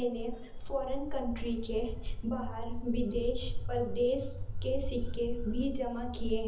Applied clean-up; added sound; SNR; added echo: none; Walk, footsteps; 0 dB; reverberation time 0.7 s.